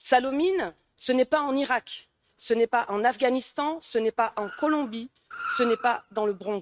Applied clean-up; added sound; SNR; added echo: neural mask model RNNoise.